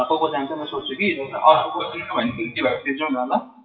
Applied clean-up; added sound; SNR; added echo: classical method WPE with log-MMSE.